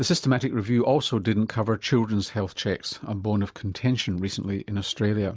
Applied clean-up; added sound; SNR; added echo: none; none; none; none.